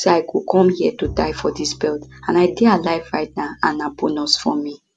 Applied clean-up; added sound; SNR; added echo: none; Bowed string instrument; 20 dB; none.